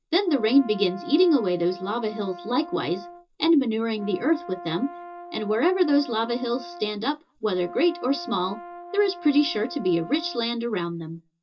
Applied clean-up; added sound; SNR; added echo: none; Brass instrument; 15 dB; reverberation time 0.2 s.